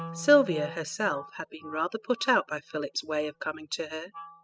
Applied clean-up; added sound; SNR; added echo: classical method spectral subtraction.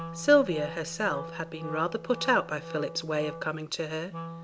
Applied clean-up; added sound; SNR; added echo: none; Wind instrument, woodwind instrument; 12 dB; none.